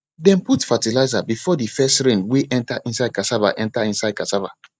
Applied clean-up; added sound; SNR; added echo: none; none; none; none.